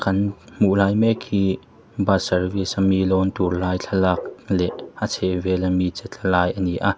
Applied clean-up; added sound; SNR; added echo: none; none; none; none.